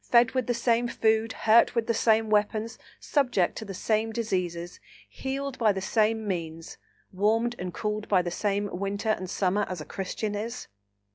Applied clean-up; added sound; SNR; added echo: none; none; none; none.